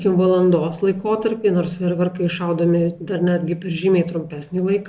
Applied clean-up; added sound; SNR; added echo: none; none; none; none.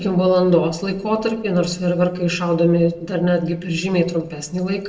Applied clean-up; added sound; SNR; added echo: none; none; none; reverberation time 0.6 s.